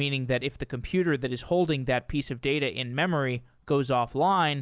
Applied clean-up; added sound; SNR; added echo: none; none; none; none.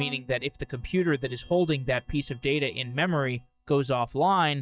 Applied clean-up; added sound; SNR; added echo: neural mask model DeepFilterNet 3.